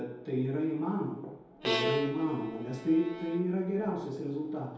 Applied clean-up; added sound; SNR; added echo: none; Bowed string instrument; 5 dB; reverberation time 1.9 s.